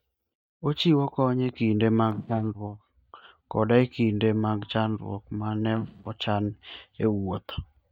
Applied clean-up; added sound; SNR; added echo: neural mask model DeepFilterNet 3.